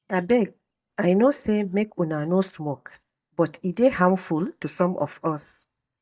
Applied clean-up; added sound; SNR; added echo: neural mask model DeepFilterNet 3.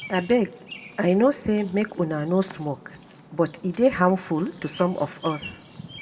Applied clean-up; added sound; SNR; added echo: none; Bird vocalization, bird call, bird song; 20 dB; reverberation time 0.8 s.